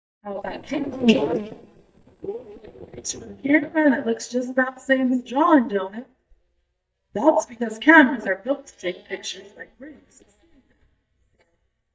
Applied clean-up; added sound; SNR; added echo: neural mask model DeepFilterNet 3.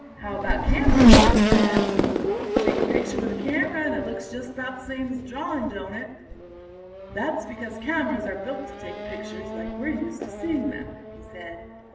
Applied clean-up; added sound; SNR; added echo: none; Race car, auto racing / Accelerating, revving, vroom; -3 dB; reverberation time 0.8 s.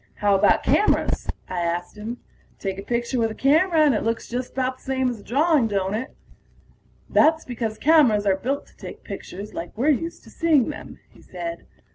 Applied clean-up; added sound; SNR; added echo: none; none; none; none.